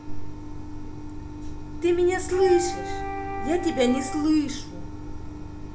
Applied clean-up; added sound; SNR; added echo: none; Wind instrument, woodwind instrument; 8 dB; reverberation time 0.5 s.